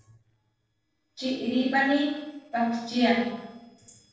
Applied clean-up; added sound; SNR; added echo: neural separator model SepFormer DNS4.